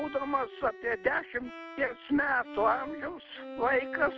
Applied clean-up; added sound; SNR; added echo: none; Bowed string instrument; 13 dB; none.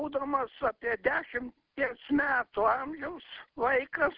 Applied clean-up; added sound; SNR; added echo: none; none; none; none.